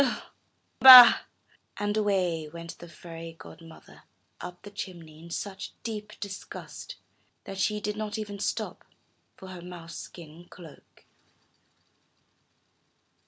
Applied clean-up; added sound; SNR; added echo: none; none; none; none.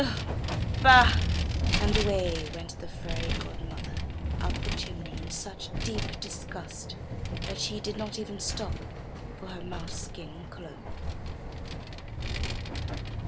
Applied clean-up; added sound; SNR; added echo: none; Vehicle; -1 dB; none.